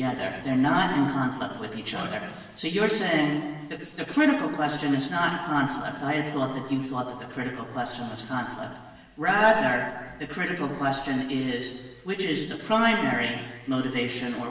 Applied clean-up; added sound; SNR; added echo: none; none; none; reverberation time 1.2 s.